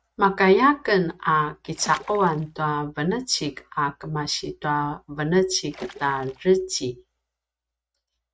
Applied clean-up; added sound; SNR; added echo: neural mask model RNNoise.